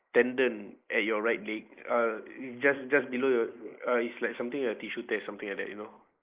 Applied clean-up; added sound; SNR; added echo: neural mask model Resemble Enhance denoiser.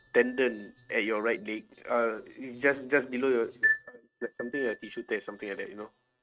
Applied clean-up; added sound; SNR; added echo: neural mask model RNNoise.